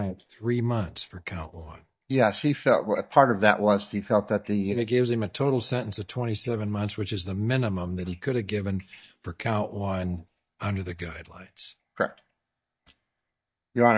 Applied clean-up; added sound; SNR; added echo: neural mask model DeepFilterNet 3.